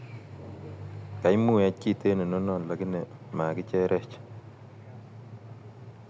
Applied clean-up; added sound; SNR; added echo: none; none; none; none.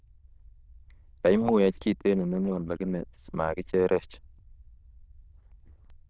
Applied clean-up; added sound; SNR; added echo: neural diffusion model UNIVERSE++.